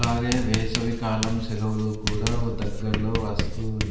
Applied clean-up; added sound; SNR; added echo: none; Writing; 1 dB; reverberation time 1.1 s.